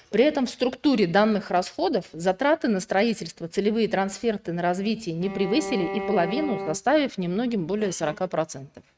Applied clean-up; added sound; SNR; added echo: neural mask model RNNoise.